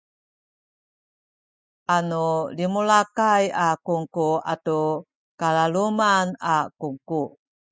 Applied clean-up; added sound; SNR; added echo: none; none; none; none.